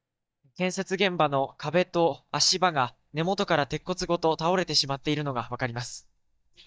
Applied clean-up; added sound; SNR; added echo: neural mask model DeepFilterNet 3.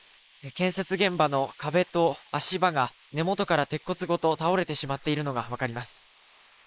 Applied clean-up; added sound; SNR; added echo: neural mask model Resemble Enhance denoiser.